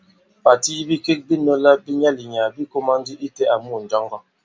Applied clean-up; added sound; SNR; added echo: none; none; none; none.